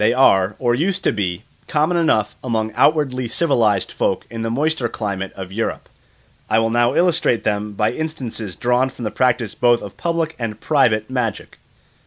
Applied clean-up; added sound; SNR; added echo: none; none; none; none.